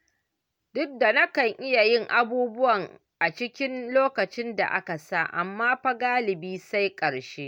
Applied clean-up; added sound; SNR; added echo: none; none; none; none.